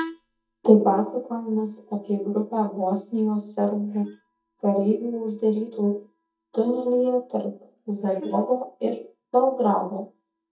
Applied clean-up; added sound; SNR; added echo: neural mask model DeepFilterNet 3.